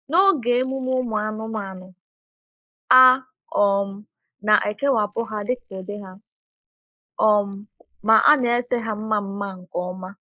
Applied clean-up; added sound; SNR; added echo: neural mask model Resemble Enhance denoiser.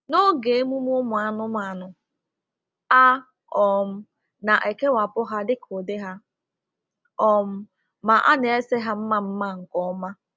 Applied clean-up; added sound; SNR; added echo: none; none; none; none.